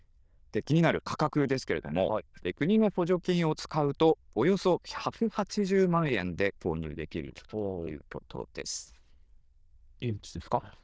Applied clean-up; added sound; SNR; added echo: neural diffusion model UNIVERSE++.